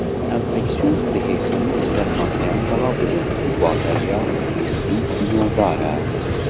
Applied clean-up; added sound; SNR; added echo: none; Vehicle; -3 dB; none.